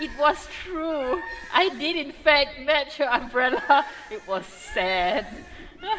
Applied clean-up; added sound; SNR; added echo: none; Bird; 16 dB; reverberation time 1.2 s.